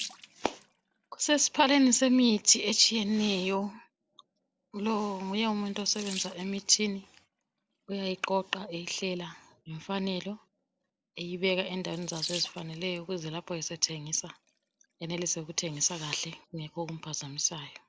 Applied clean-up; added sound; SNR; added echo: none; Sink (filling or washing) / Water tap, faucet; 20 dB; none.